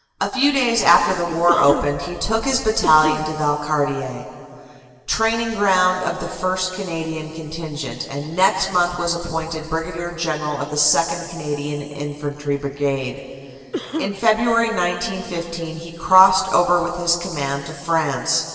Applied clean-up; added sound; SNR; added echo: none; Cough; 10 dB; reverberation time 2.6 s.